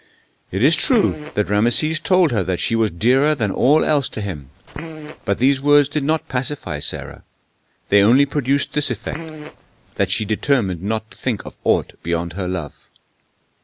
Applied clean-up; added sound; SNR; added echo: none; Fart; 13 dB; none.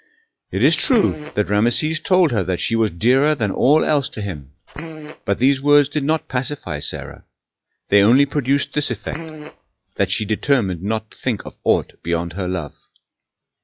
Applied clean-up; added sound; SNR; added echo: classical method log-MMSE.